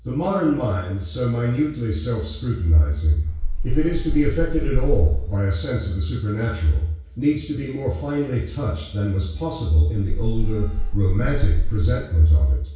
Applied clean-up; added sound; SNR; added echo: none; Meow; -1 dB; reverberation time 0.6 s.